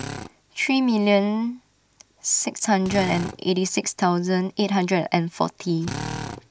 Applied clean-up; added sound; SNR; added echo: none; Drill; 14 dB; none.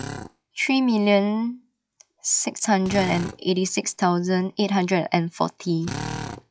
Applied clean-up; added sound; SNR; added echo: classical method log-MMSE.